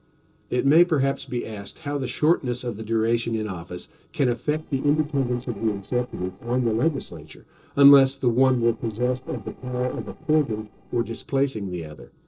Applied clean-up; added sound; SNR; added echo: neural separator model SepFormer DNS4.